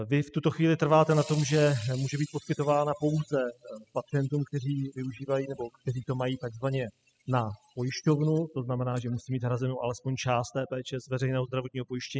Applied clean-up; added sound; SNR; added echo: classical method spectral subtraction.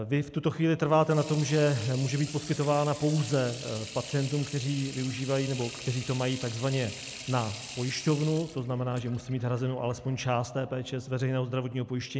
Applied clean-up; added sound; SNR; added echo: none; Sink (filling or washing) / Water tap, faucet; 15 dB; none.